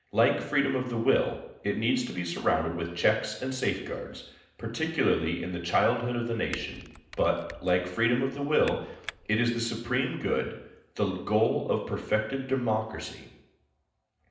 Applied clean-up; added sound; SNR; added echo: none; Typing; 17 dB; reverberation time 0.8 s.